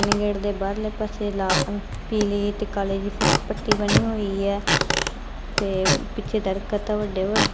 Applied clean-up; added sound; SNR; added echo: none; Squeak / Wood; 0 dB; none.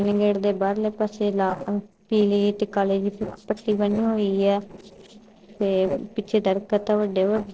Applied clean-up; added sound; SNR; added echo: neural separator model SepFormer DNS4.